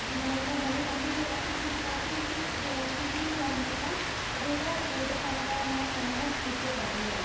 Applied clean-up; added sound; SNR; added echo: none; Rain; -2 dB; reverberation time 0.8 s.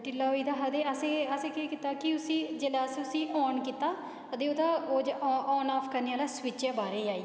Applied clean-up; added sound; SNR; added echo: none; none; none; none.